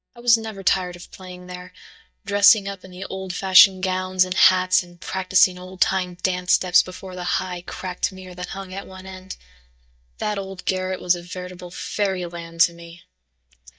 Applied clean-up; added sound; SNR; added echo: neural mask model DeepFilterNet 3.